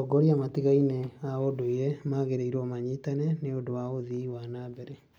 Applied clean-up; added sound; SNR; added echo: none; none; none; none.